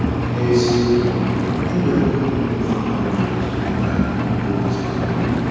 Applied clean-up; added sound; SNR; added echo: none; Engine; -2 dB; reverberation time 2.2 s.